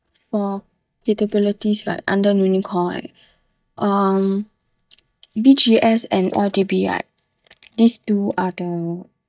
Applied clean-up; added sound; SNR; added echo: neural mask model DeepFilterNet 3.